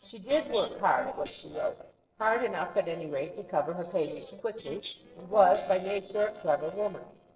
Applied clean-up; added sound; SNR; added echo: neural separator model SepFormer DNS4.